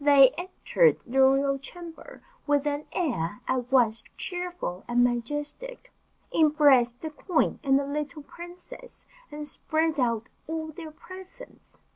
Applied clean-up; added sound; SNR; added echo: none; none; none; none.